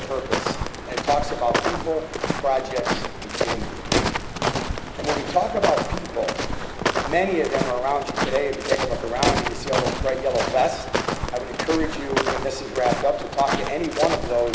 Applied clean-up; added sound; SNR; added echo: none; Walk, footsteps; 1 dB; none.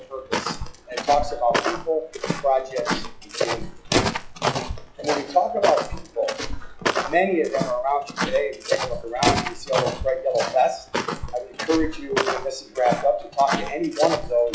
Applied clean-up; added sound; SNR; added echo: classical method log-MMSE.